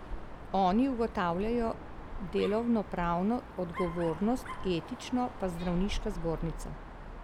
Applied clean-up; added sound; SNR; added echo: none; Dog; 8 dB; none.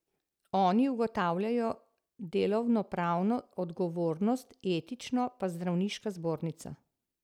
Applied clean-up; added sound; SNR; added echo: none; none; none; none.